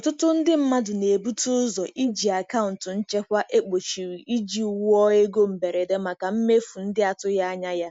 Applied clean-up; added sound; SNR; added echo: neural mask model Resemble Enhance denoiser.